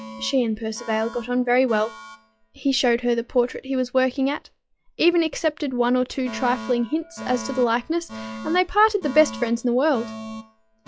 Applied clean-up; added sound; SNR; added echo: classical method log-MMSE.